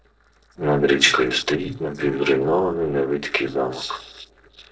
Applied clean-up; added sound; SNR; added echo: neural separator model SepFormer DNS4.